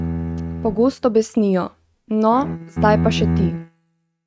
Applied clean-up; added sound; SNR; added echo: neural mask model RNNoise.